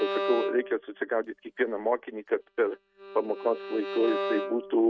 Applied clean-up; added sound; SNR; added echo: neural mask model RNNoise.